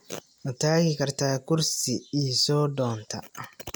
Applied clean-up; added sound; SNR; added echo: none; none; none; none.